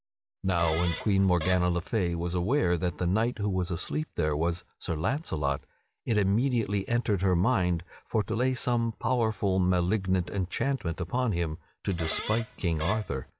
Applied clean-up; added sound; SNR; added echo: none; Fart; 11 dB; none.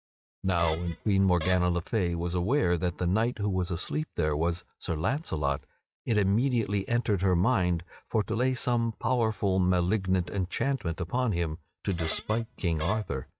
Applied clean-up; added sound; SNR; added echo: neural mask model RNNoise.